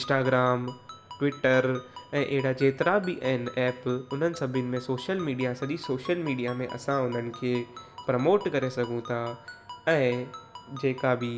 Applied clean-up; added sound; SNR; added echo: none; Ringtone; 18 dB; reverberation time 0.5 s.